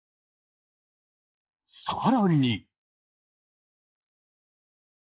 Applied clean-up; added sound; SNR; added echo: neural mask model Resemble Enhance denoiser.